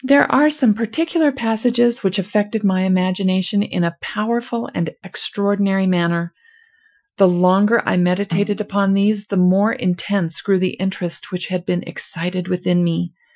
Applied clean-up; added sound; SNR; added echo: classical method Wiener filter.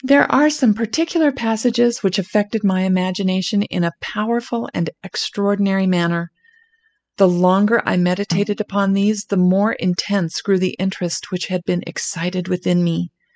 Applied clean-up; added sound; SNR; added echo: classical method spectral subtraction.